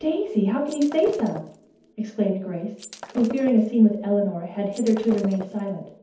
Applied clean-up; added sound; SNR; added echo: none; Shatter; 18 dB; reverberation time 0.6 s.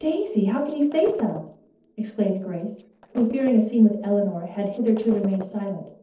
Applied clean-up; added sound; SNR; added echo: neural separator model SepFormer DNS4.